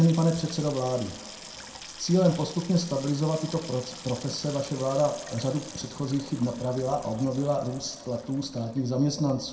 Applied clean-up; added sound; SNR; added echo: none; Sink (filling or washing) / Water tap, faucet; 16 dB; reverberation time 0.5 s.